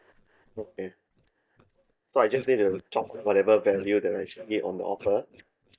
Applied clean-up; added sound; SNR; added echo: neural mask model DeepFilterNet 3.